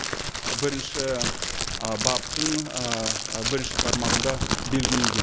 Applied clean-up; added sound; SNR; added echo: none; Crackle; -3 dB; none.